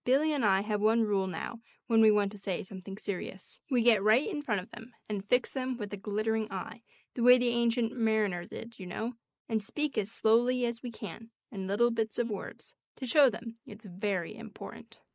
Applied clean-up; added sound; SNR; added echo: neural mask model Resemble Enhance denoiser.